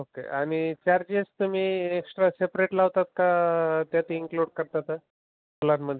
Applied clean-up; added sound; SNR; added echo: none; none; none; none.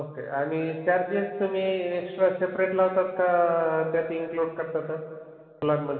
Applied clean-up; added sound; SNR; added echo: none; none; none; reverberation time 2.3 s.